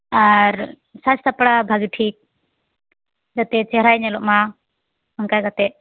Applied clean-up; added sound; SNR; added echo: none; none; none; none.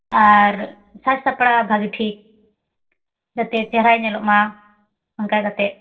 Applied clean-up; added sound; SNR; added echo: neural separator model SepFormer DNS4.